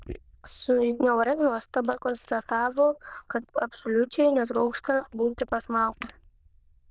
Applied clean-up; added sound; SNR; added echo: neural diffusion model UNIVERSE++.